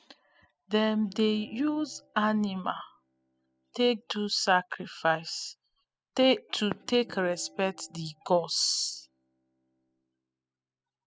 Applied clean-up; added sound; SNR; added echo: classical method spectral subtraction.